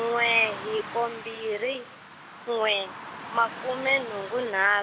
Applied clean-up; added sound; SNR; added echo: none; Car passing by / Traffic noise, roadway noise; 13 dB; none.